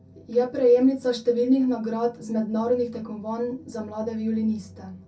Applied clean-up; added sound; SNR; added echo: none; none; none; reverberation time 0.3 s.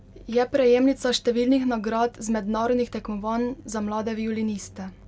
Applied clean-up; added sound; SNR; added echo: none; none; none; none.